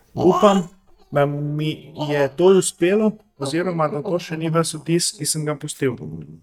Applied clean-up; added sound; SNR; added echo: neural mask model DeepFilterNet 3.